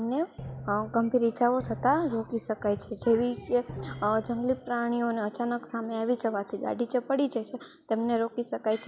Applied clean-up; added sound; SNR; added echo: none; Drum; 13 dB; none.